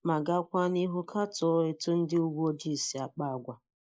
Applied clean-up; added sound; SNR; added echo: neural mask model Resemble Enhance denoiser.